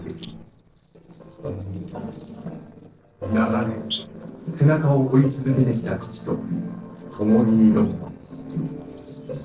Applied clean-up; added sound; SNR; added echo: neural separator model SepFormer DNS4.